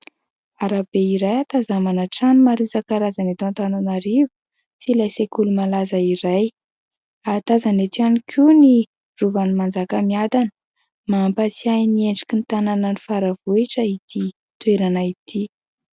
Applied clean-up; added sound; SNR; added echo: none; none; none; none.